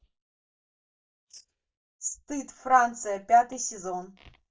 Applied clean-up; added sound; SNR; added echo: neural mask model DeepFilterNet 3.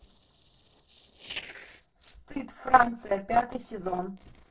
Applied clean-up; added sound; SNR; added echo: neural separator model SepFormer DNS4.